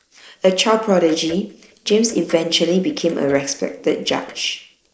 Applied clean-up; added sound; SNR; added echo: neural separator model SepFormer DNS4.